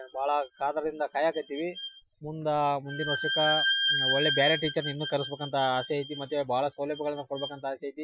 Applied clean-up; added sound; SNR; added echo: classical method Wiener filter.